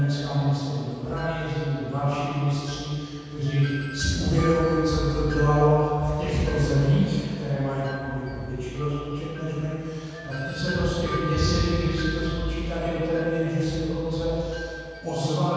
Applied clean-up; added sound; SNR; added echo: none; Wind chime; 14 dB; reverberation time 2.1 s.